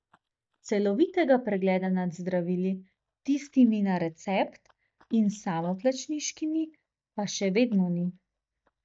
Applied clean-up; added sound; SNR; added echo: neural mask model DeepFilterNet 3.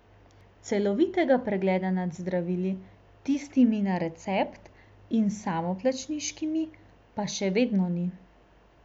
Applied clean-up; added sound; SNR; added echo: none; none; none; none.